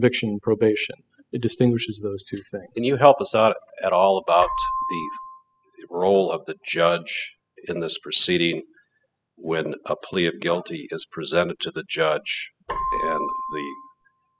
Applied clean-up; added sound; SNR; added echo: classical method spectral subtraction.